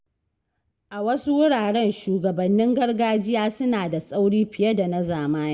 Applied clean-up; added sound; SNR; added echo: none; none; none; reverberation time 1.1 s.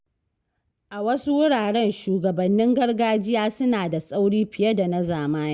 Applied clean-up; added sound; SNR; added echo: none; none; none; none.